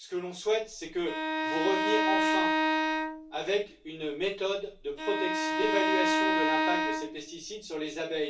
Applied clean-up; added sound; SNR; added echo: none; Bowed string instrument; -3 dB; reverberation time 0.2 s.